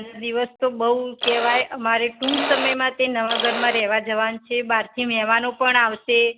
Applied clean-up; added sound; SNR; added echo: none; Mechanisms; 4 dB; none.